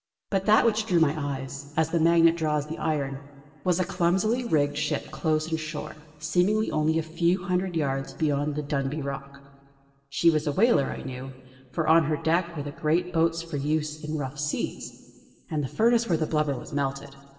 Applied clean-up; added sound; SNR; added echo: none; none; none; reverberation time 1.6 s.